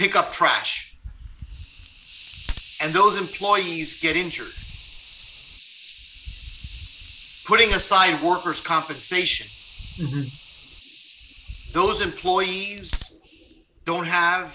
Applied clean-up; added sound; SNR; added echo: none; Hiss + Crack; 13 dB; none.